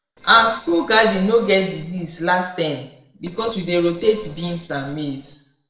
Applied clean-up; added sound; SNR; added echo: neural separator model SepFormer DNS4.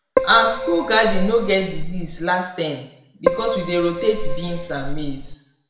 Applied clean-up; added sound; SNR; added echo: none; Keyboard (musical); 1 dB; reverberation time 0.7 s.